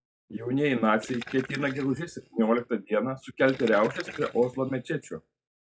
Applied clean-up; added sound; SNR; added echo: classical method log-MMSE.